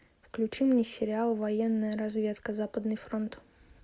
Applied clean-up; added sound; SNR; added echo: none; none; none; none.